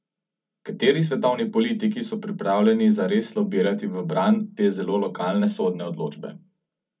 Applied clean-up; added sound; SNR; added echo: none; none; none; reverberation time 0.4 s.